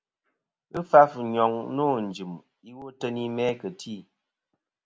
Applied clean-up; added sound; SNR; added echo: none; none; none; none.